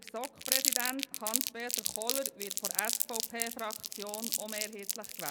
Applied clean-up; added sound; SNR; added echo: none; Crumpling, crinkling; -5 dB; none.